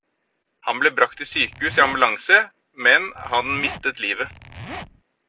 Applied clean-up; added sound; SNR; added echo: none; Zipper (clothing); 16 dB; none.